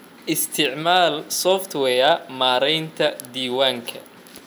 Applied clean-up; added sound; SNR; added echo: none; none; none; none.